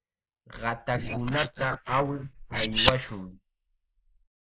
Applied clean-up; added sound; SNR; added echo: neural mask model Resemble Enhance denoiser.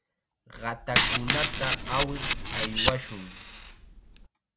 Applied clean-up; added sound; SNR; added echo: none; Coin (dropping) + Camera; -5 dB; none.